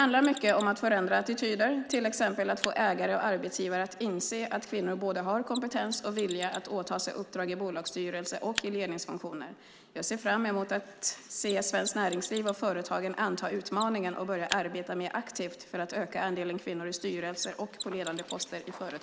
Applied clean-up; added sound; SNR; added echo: none; Mechanisms; 15 dB; none.